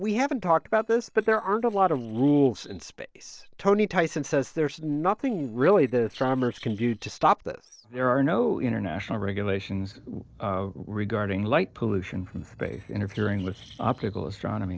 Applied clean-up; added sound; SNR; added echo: neural separator model SepFormer DNS4.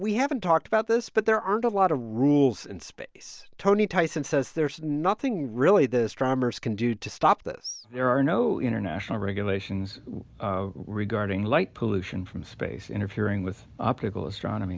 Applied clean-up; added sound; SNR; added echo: none; none; none; none.